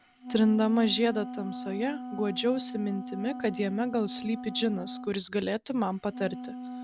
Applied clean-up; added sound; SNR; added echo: none; Wind instrument, woodwind instrument; 11 dB; none.